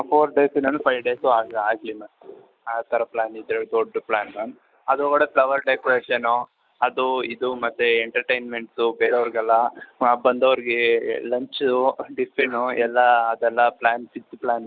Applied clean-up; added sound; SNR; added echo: neural mask model Resemble Enhance denoiser.